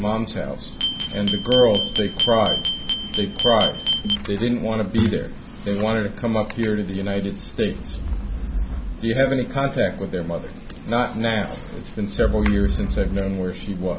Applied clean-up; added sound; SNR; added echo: none; Glass; 2 dB; none.